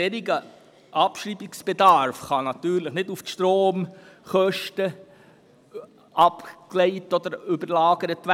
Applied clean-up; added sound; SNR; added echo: none; none; none; none.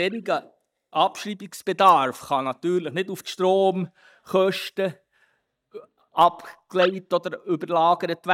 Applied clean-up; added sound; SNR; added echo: neural mask model DeepFilterNet 3.